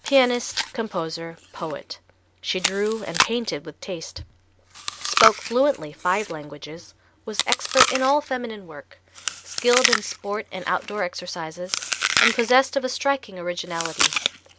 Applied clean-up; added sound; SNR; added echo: none; Chewing, mastication; 2 dB; none.